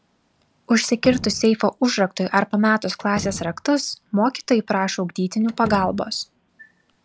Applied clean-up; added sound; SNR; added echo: none; Slam; 17 dB; none.